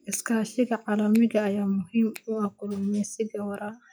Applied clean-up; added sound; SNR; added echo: classical method log-MMSE.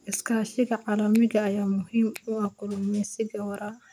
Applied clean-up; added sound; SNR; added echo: none; Finger snapping; 20 dB; none.